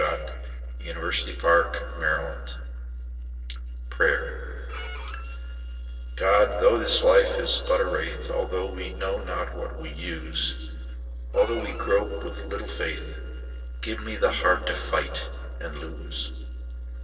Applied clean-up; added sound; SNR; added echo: neural separator model SepFormer DNS4.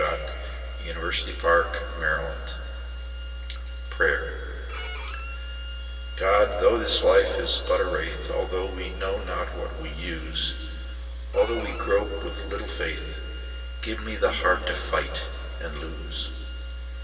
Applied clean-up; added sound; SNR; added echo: none; Bowed string instrument; 18 dB; reverberation time 2.4 s.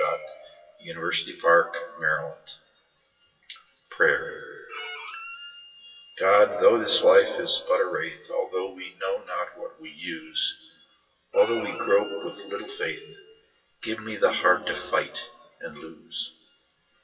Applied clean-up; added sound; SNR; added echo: classical method WPE with log-MMSE.